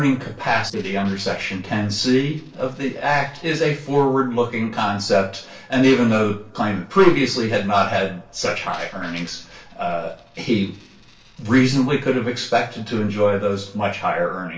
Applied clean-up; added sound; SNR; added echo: neural separator model SepFormer DNS4.